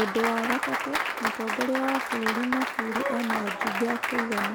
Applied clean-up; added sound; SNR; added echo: none; Applause; -1 dB; none.